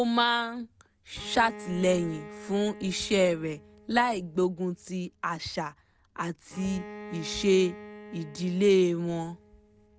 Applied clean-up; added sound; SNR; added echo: none; Bowed string instrument; 18 dB; none.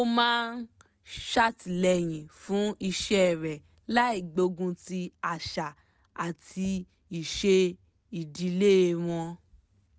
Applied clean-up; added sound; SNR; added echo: none; none; none; none.